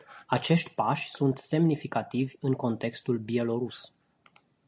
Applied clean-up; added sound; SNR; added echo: none; none; none; none.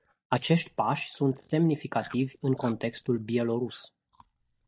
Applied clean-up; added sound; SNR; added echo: neural mask model DeepFilterNet 3.